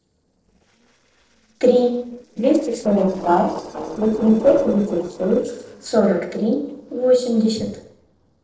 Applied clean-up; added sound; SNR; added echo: neural separator model SepFormer DNS4.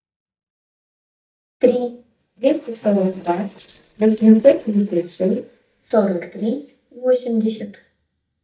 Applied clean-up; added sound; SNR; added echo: neural mask model DeepFilterNet 3.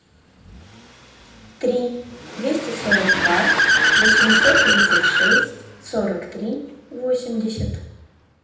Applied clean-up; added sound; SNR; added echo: none; Accelerating, revving, vroom / Car; -4 dB; reverberation time 0.8 s.